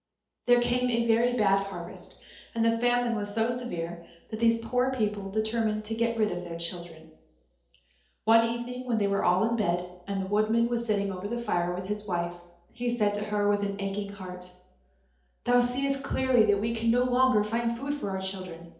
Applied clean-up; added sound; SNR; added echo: none; none; none; reverberation time 2.2 s.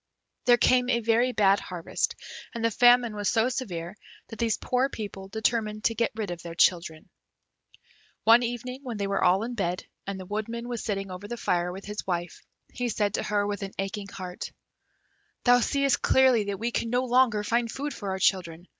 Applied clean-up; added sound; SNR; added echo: none; none; none; none.